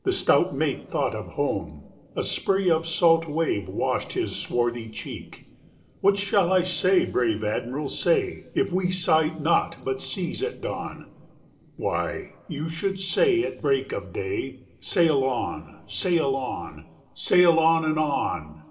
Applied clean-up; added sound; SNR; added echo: neural separator model SepFormer DNS4.